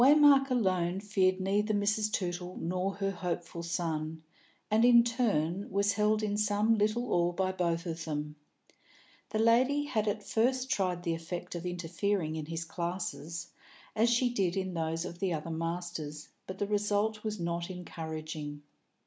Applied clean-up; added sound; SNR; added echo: none; none; none; none.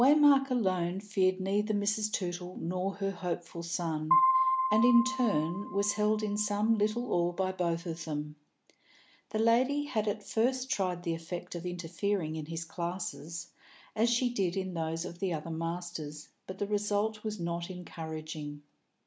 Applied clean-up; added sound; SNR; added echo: none; Piano; 1 dB; none.